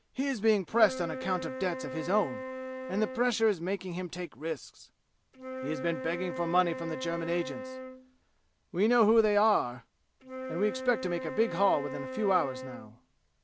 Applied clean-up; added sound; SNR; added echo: none; Wind instrument, woodwind instrument; 9 dB; none.